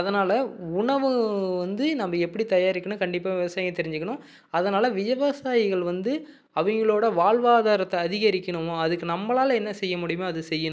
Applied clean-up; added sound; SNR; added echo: none; none; none; none.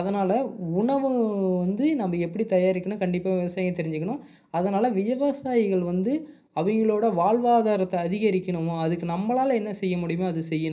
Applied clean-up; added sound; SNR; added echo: none; none; none; reverberation time 0.4 s.